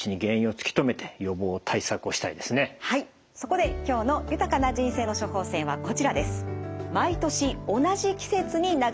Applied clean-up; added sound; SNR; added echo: none; none; none; none.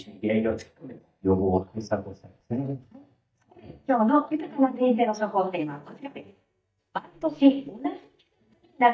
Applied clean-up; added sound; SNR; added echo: neural mask model DeepFilterNet 3.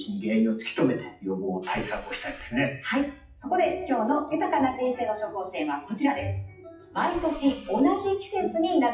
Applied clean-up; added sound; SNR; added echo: classical method WPE with log-MMSE.